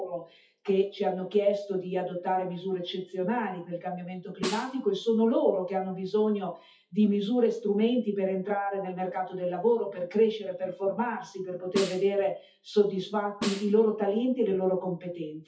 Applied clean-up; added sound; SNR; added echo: classical method WPE with log-MMSE.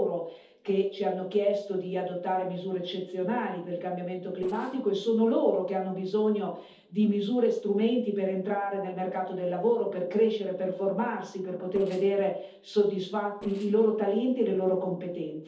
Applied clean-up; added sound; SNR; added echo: neural separator model SepFormer DNS4.